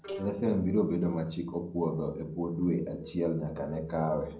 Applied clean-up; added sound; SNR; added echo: neural separator model SepFormer DNS4.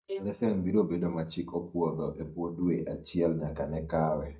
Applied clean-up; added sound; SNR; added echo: neural mask model DeepFilterNet 3.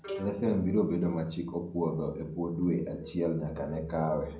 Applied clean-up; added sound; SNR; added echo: none; Bowed string instrument; 16 dB; reverberation time 0.5 s.